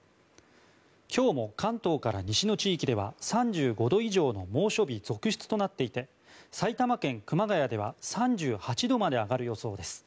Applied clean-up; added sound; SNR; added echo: none; none; none; none.